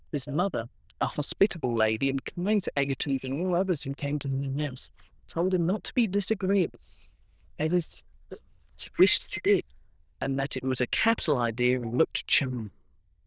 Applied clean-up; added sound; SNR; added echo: neural diffusion model UNIVERSE++.